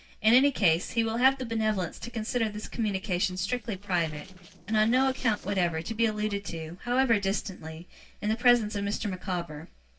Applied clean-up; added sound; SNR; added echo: neural separator model SepFormer DNS4.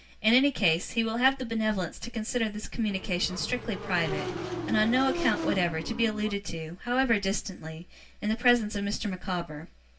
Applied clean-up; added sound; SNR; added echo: none; Motorcycle / Engine; 6 dB; reverberation time 0.2 s.